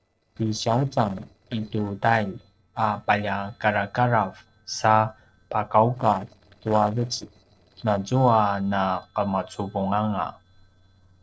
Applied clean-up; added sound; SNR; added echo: neural separator model SepFormer DNS4.